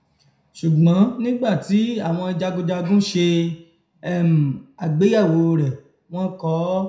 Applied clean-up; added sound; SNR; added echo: none; none; none; reverberation time 0.5 s.